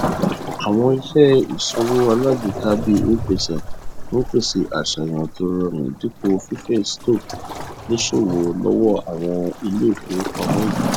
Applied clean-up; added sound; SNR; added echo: none; Waves, surf; 8 dB; none.